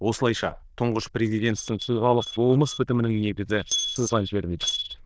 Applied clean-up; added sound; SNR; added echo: neural diffusion model UNIVERSE++.